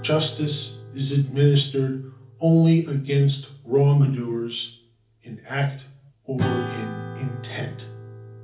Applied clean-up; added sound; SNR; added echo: none; Acoustic guitar / Strum; 13 dB; reverberation time 0.4 s.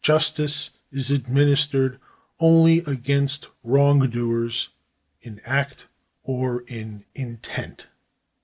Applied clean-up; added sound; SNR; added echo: none; none; none; none.